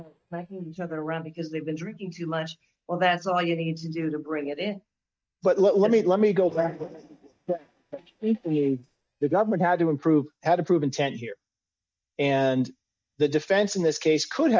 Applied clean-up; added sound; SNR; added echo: neural mask model DeepFilterNet 3.